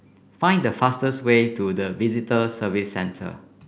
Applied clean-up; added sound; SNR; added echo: none; none; none; none.